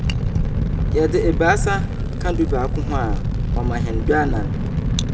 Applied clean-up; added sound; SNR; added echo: none; Fire; -3 dB; reverberation time 1.0 s.